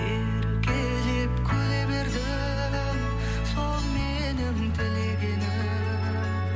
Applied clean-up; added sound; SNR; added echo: none; none; none; none.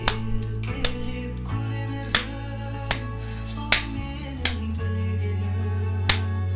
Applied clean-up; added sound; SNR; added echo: none; Hands; 2 dB; reverberation time 0.5 s.